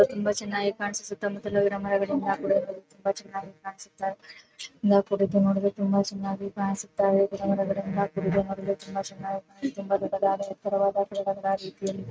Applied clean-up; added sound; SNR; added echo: neural mask model RNNoise.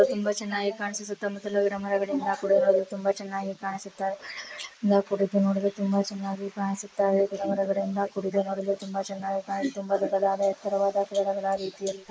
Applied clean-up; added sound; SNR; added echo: neural mask model Resemble Enhance denoiser.